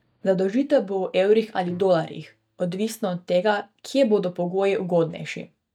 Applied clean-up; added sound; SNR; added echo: neural mask model DeepFilterNet 3.